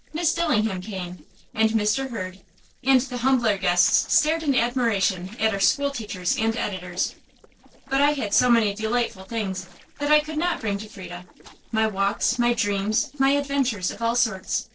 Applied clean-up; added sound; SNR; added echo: neural separator model SepFormer DNS4.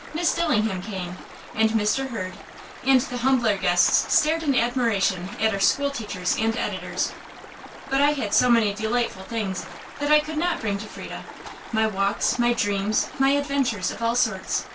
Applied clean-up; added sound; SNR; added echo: none; Stream; 14 dB; reverberation time 0.1 s.